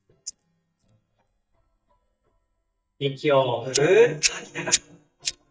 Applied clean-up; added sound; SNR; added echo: neural mask model DeepFilterNet 3.